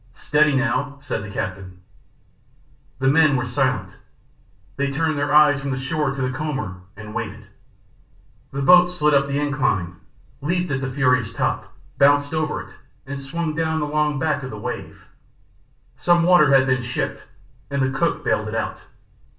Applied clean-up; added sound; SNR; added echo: none; none; none; reverberation time 0.3 s.